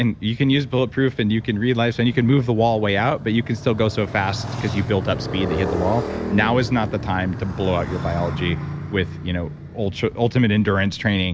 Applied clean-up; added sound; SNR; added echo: none; Motorcycle; 9 dB; none.